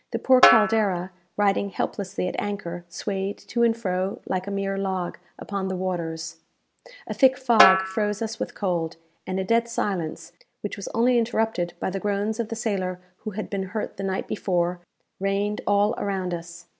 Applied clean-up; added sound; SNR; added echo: none; Snare drum; 0 dB; none.